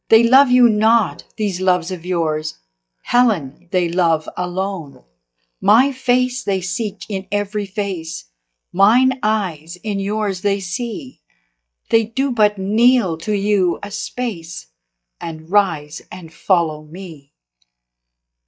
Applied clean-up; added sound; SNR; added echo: neural mask model DeepFilterNet 3.